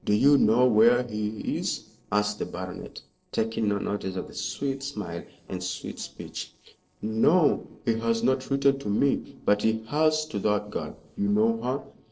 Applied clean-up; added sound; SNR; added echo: neural separator model SepFormer DNS4.